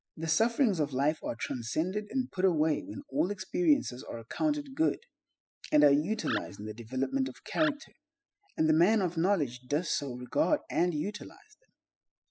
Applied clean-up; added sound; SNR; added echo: classical method spectral subtraction.